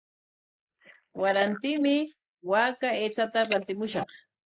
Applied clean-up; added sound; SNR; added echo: neural mask model Resemble Enhance denoiser.